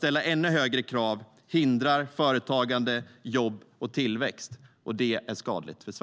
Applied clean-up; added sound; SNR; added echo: none; none; none; none.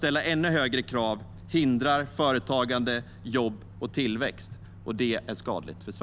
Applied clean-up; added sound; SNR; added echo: none; Microwave oven; 17 dB; none.